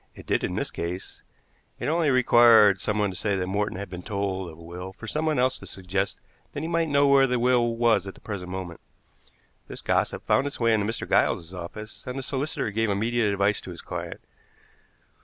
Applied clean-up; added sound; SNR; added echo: none; none; none; none.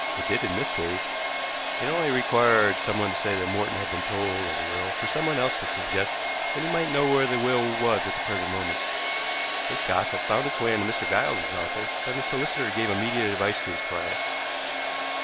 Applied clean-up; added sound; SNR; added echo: none; Domestic sounds, home sounds; 0 dB; none.